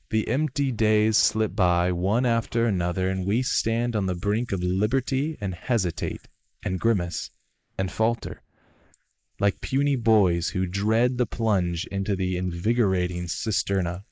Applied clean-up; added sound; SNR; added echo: neural mask model Resemble Enhance denoiser.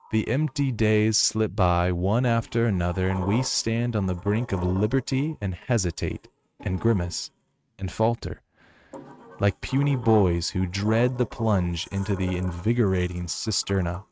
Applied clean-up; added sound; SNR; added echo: neural mask model RNNoise.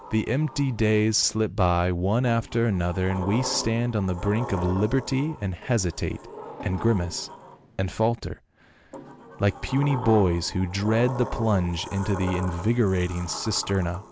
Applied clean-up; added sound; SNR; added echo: none; Sliding door; 13 dB; none.